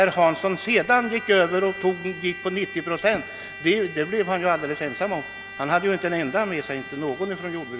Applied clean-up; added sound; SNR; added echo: none; Trumpet; 13 dB; none.